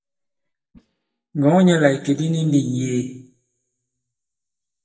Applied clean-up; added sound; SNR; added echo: neural mask model DeepFilterNet 3.